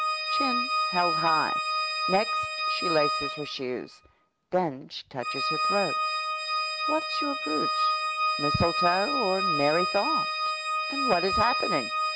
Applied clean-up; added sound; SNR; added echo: none; Organ; -2 dB; none.